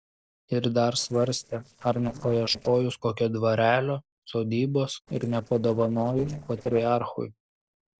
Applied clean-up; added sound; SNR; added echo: neural separator model SepFormer DNS4.